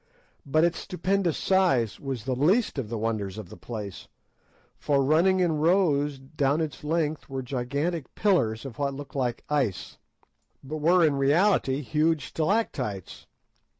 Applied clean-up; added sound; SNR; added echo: none; none; none; none.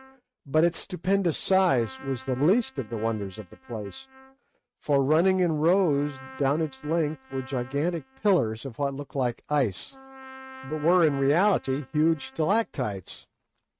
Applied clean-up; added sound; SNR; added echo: neural mask model RNNoise.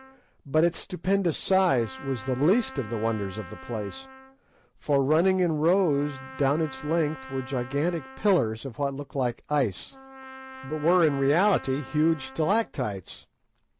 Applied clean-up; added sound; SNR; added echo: none; Trumpet; 18 dB; none.